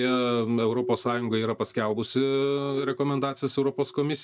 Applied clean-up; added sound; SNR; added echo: neural mask model DeepFilterNet 3.